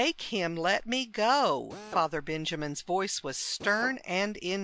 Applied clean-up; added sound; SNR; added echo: none; Drill; 15 dB; none.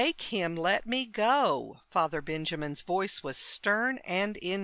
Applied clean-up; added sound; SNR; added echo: none; none; none; none.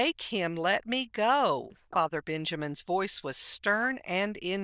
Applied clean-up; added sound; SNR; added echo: neural diffusion model UNIVERSE++.